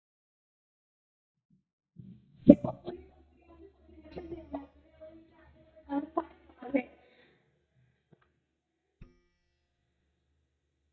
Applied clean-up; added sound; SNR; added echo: neural mask model DeepFilterNet 3.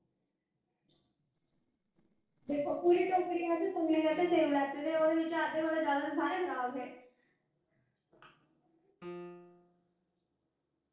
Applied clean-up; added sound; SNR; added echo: neural separator model SepFormer DNS4.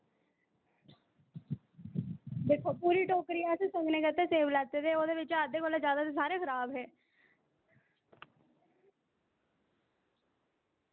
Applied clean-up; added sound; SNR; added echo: none; none; none; none.